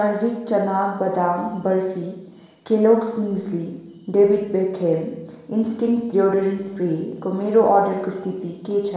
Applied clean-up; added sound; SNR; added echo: none; none; none; reverberation time 1.1 s.